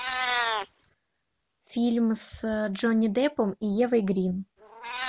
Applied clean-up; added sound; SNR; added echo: none; Meow; 8 dB; none.